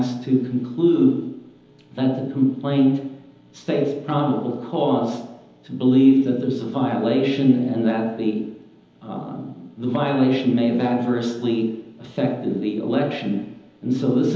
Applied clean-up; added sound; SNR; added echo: none; none; none; reverberation time 0.9 s.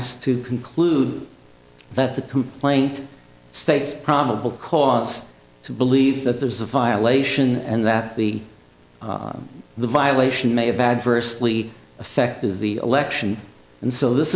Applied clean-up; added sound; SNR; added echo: none; none; none; none.